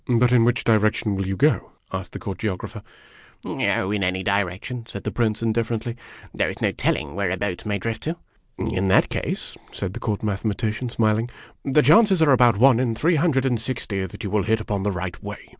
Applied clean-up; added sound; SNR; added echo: none; none; none; none.